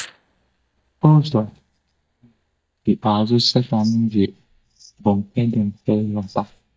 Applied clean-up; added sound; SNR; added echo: neural mask model DeepFilterNet 3.